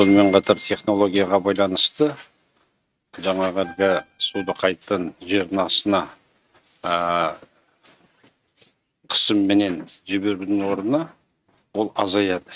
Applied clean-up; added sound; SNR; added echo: neural mask model RNNoise.